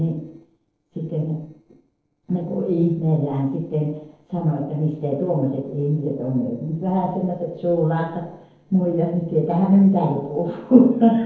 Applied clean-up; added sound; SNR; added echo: neural separator model SepFormer DNS4.